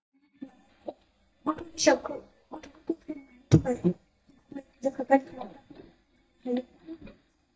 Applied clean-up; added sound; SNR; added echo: neural mask model DeepFilterNet 3.